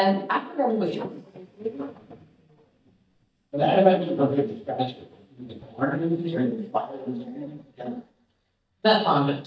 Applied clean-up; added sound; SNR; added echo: neural mask model DeepFilterNet 3.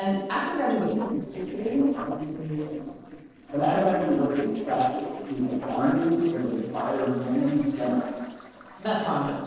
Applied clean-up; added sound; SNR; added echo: neural separator model SepFormer DNS4.